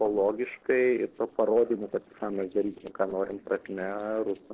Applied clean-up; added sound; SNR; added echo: neural separator model SepFormer DNS4.